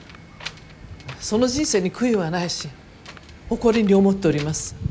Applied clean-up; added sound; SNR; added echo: none; Wind; 15 dB; none.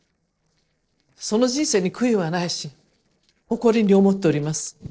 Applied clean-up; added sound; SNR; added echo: neural separator model SepFormer DNS4.